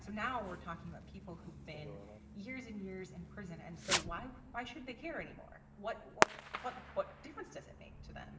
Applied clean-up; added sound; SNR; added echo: none; Fireworks; -3 dB; reverberation time 0.7 s.